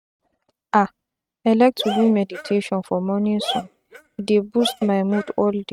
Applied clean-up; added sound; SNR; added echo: neural mask model RNNoise.